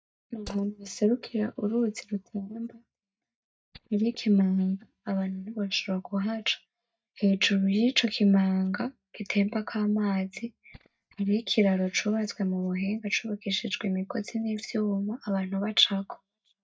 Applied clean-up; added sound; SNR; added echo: neural mask model DeepFilterNet 3.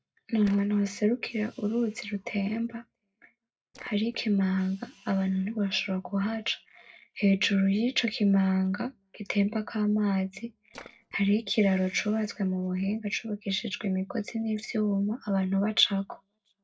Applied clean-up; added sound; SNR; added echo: neural separator model SepFormer DNS4.